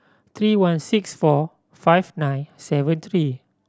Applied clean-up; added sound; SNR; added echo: none; none; none; none.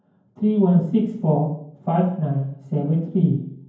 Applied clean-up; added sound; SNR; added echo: none; none; none; reverberation time 0.9 s.